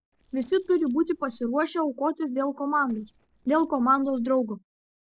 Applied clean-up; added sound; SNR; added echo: neural separator model SepFormer DNS4.